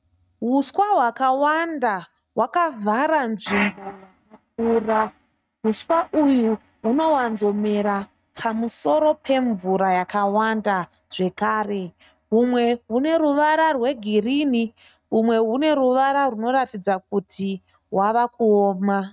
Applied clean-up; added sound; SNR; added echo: neural mask model RNNoise.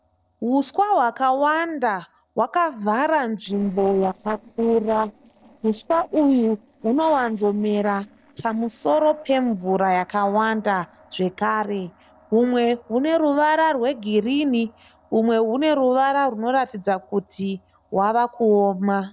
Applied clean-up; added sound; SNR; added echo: neural separator model SepFormer DNS4.